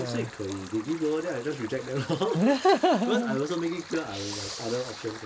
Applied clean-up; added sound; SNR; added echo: none; Stream; 16 dB; none.